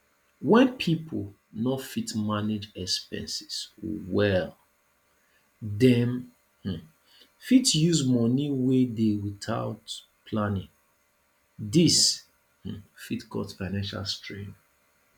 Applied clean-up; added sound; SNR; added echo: none; none; none; none.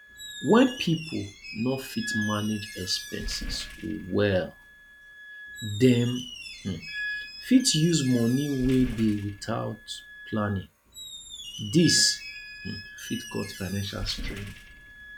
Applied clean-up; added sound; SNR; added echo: none; Wind instrument, woodwind instrument + Squeak; 12 dB; none.